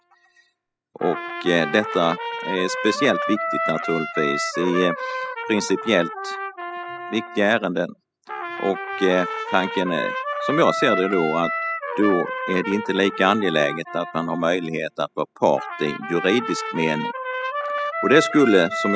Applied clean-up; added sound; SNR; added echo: classical method spectral subtraction.